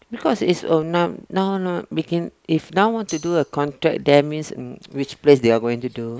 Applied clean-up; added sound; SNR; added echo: none; Tambourine; 19 dB; none.